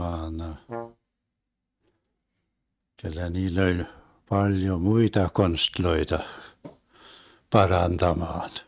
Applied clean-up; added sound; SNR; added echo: neural mask model RNNoise.